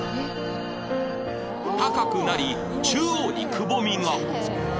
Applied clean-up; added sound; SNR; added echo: none; Breathing + Wind instrument, woodwind instrument; 17 dB; none.